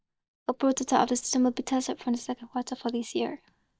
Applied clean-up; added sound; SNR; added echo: neural mask model DeepFilterNet 3.